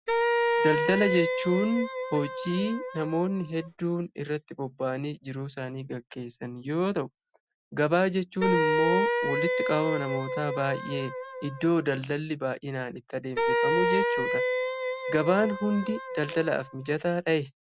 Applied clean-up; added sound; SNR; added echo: none; Wind instrument, woodwind instrument; 0 dB; none.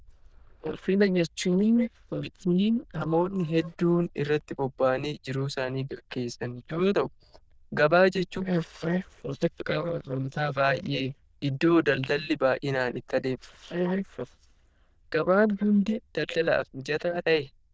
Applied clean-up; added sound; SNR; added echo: neural diffusion model UNIVERSE++.